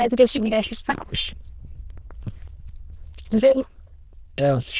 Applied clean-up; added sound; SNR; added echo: neural diffusion model UNIVERSE++.